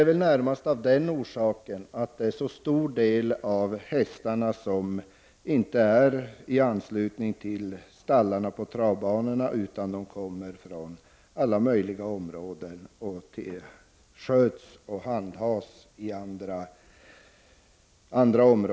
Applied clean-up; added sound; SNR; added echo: none; none; none; none.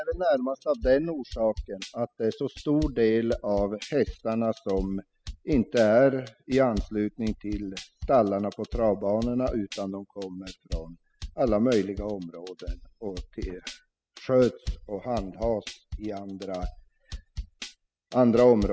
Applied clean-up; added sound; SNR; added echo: classical method spectral subtraction.